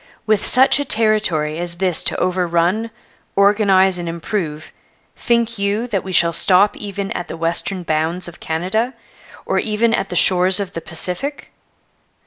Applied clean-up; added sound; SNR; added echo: none; none; none; none.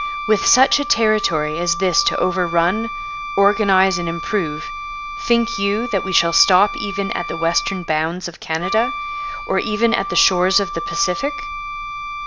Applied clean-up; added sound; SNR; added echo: none; Wind instrument, woodwind instrument; 7 dB; none.